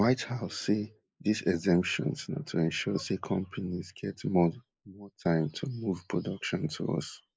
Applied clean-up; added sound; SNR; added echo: neural mask model Resemble Enhance denoiser.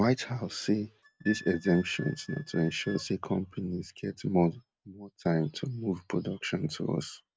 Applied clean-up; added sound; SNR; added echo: neural mask model RNNoise.